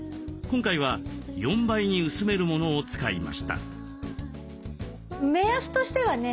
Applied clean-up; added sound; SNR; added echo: none; none; none; none.